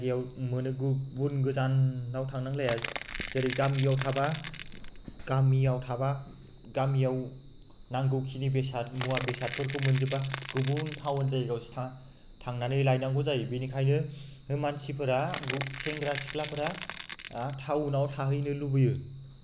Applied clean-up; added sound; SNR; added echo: none; Crackle / Crushing; 9 dB; none.